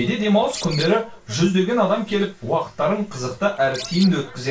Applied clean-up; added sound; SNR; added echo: none; Bird; 14 dB; reverberation time 0.2 s.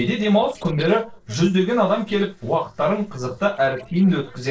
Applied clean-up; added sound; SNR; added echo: neural separator model SepFormer DNS4.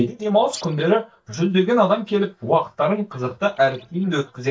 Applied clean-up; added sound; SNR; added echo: neural mask model DeepFilterNet 3.